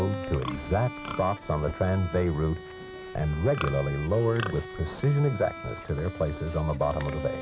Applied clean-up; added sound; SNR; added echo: none; Livestock, farm animals, working animals + Bowed string instrument; 10 dB; none.